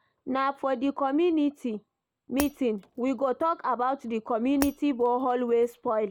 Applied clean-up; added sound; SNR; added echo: none; Shatter; 14 dB; none.